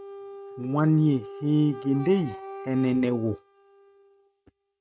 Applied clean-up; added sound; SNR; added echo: neural mask model RNNoise.